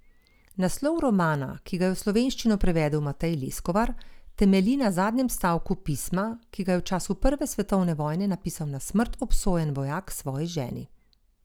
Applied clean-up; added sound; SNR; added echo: none; none; none; none.